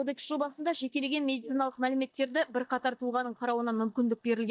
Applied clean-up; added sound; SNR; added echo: neural mask model DeepFilterNet 3.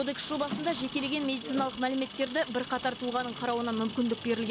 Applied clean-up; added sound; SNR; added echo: none; Engine; 11 dB; none.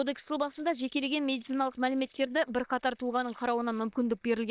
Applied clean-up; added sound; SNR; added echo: neural separator model SepFormer WHAM!.